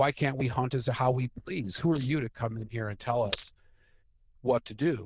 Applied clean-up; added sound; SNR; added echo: neural diffusion model UNIVERSE++.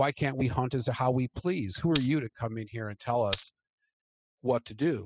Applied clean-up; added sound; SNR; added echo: classical method spectral subtraction.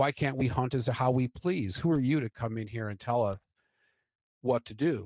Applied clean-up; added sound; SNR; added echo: neural mask model DeepFilterNet 3.